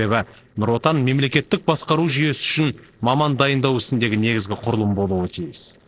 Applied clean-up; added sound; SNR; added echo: neural separator model SepFormer DNS4.